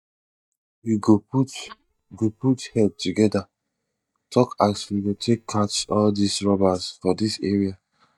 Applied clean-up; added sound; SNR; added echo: neural mask model DeepFilterNet 3.